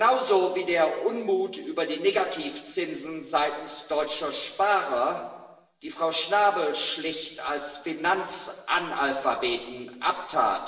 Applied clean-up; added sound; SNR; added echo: none; none; none; reverberation time 1.1 s.